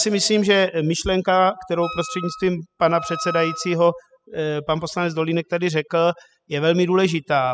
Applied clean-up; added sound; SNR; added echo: classical method spectral subtraction.